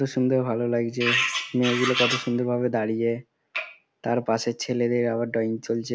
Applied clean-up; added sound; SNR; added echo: none; none; none; none.